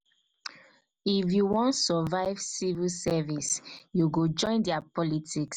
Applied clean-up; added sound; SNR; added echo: none; none; none; none.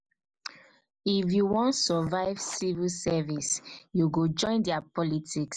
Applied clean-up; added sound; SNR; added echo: neural mask model Resemble Enhance denoiser.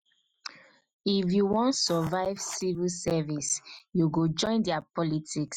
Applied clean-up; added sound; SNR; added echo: classical method Wiener filter.